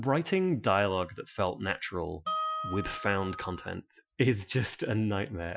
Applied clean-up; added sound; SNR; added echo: classical method Wiener filter.